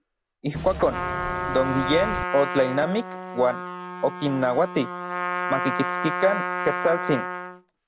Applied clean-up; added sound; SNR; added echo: none; Trumpet + Engine / Mechanisms; 4 dB; none.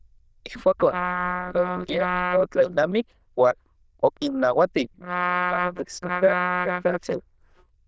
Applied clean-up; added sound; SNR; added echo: neural diffusion model UNIVERSE++.